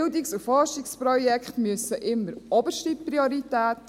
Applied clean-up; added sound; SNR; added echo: none; none; none; none.